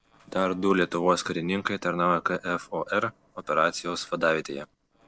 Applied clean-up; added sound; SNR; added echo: neural separator model SepFormer DNS4.